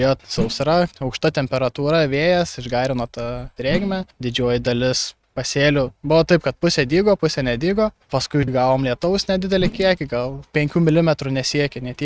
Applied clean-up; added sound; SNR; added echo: neural mask model RNNoise.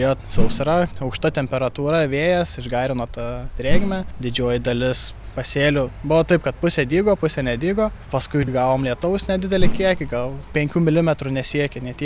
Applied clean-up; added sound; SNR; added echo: none; Whoosh, swoosh, swish; 2 dB; none.